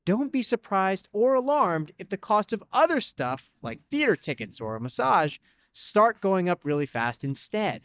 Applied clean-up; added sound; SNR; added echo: neural mask model DeepFilterNet 3.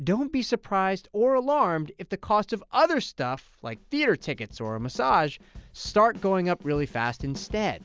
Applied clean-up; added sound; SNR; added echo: none; none; none; none.